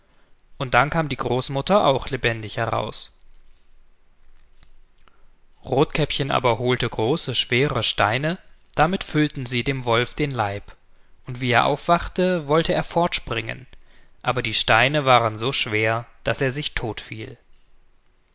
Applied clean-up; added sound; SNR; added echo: none; none; none; none.